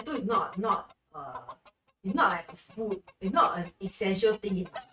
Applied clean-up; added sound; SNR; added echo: neural mask model RNNoise.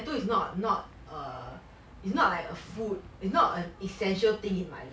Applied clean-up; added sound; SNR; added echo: none; none; none; none.